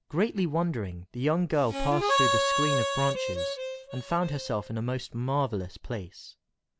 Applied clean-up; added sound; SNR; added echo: none; Harmonica; -1 dB; none.